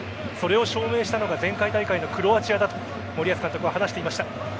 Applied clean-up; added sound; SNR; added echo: none; none; none; none.